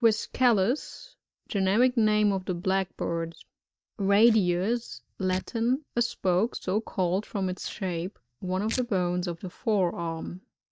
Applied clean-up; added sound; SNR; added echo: neural mask model DeepFilterNet 3.